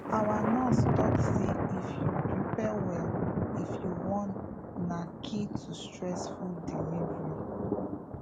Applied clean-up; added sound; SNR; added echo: none; Thunder; -4 dB; none.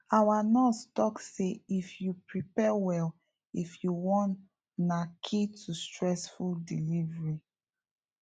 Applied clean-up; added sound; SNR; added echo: none; none; none; none.